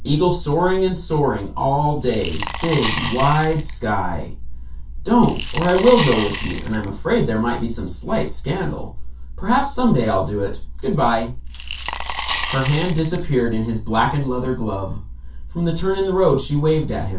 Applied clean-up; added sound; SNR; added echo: none; Coin (dropping) / Glass; 10 dB; reverberation time 0.2 s.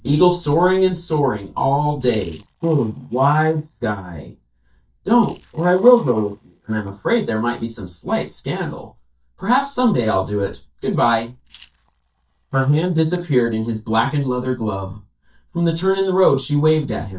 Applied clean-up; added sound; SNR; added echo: neural mask model DeepFilterNet 3.